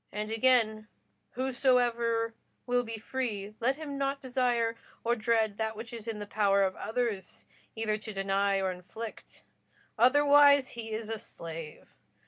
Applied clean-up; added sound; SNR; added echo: none; none; none; none.